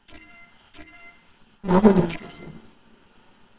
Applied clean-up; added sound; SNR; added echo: neural separator model SepFormer WHAMR!.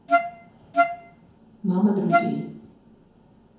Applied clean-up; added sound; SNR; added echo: none; Wind instrument, woodwind instrument; -4 dB; reverberation time 0.9 s.